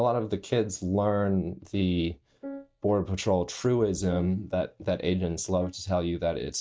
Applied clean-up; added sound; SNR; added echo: neural mask model DeepFilterNet 3.